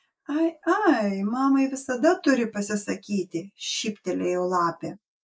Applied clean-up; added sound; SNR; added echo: neural mask model Resemble Enhance denoiser.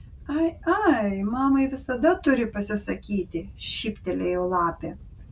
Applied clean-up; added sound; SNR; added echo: none; Wind / Boat, Water vehicle; 19 dB; none.